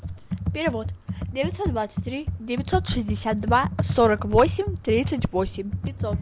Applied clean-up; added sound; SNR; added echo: none; Computer keyboard; 4 dB; none.